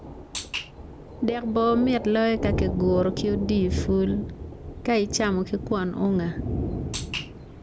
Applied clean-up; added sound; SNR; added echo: none; Thunder; 6 dB; none.